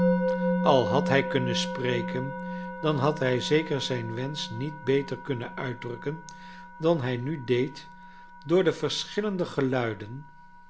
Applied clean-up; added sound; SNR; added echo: none; Musical instrument; 5 dB; none.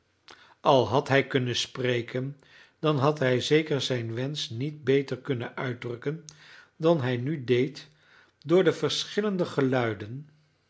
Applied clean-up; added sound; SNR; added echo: none; none; none; none.